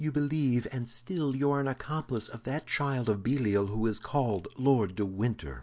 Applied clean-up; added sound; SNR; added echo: none; none; none; none.